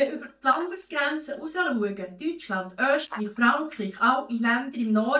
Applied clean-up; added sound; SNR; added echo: neural mask model DeepFilterNet 3.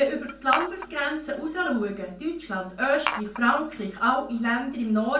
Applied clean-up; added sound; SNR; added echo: none; Glass; 8 dB; reverberation time 0.3 s.